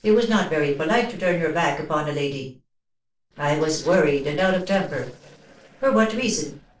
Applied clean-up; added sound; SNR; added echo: neural separator model SepFormer DNS4.